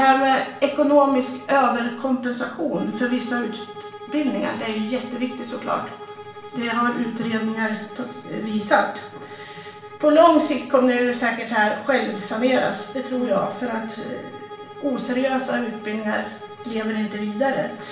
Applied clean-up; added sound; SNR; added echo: none; Bowed string instrument; 16 dB; reverberation time 0.4 s.